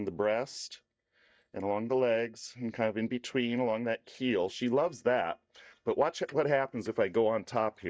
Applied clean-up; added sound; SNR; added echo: neural mask model DeepFilterNet 3.